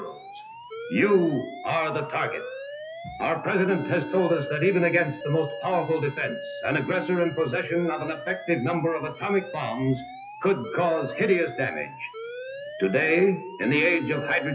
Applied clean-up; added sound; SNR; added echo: classical method WPE with log-MMSE.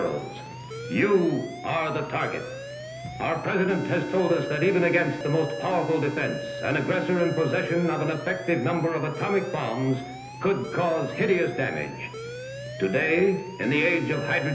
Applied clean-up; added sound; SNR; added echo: none; Alarm; 11 dB; reverberation time 1.4 s.